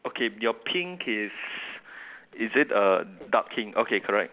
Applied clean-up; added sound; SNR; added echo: none; none; none; none.